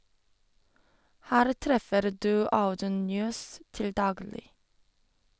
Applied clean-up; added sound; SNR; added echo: none; none; none; none.